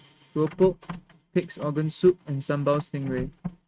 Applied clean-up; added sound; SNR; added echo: neural mask model RNNoise.